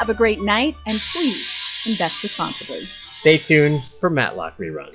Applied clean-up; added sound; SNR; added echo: classical method log-MMSE.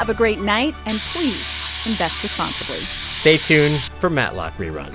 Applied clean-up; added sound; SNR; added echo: none; Hiss; 8 dB; none.